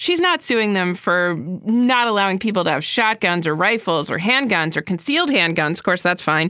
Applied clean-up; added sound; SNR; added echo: none; none; none; none.